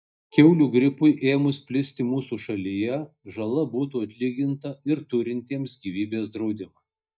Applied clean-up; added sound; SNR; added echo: neural mask model DeepFilterNet 3.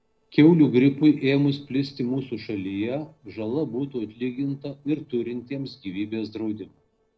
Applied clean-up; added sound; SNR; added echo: neural separator model SepFormer DNS4.